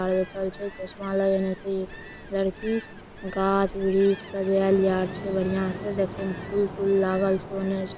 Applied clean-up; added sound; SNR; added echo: none; Ocean; 12 dB; none.